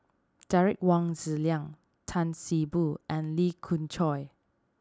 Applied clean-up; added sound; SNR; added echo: none; none; none; none.